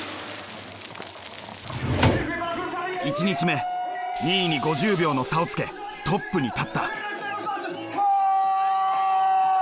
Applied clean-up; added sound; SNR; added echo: none; Drawer open or close; 1 dB; none.